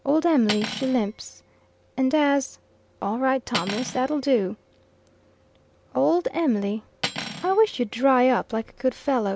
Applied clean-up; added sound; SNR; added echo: none; Cutlery, silverware; 13 dB; none.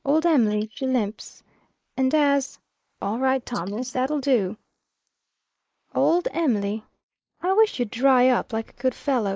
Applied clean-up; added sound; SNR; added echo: neural mask model Resemble Enhance denoiser.